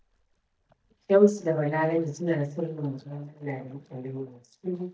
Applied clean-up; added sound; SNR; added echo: neural mask model DeepFilterNet 3.